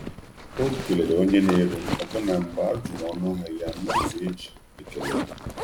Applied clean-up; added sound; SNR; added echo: none; Zipper (clothing); 7 dB; none.